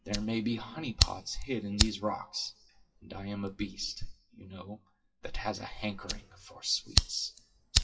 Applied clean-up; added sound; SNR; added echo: classical method WPE with log-MMSE.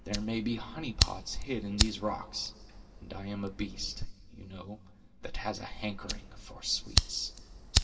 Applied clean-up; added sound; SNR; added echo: none; Fire; -2 dB; reverberation time 1.9 s.